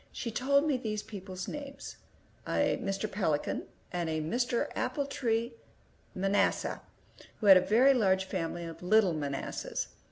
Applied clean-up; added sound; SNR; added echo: none; none; none; none.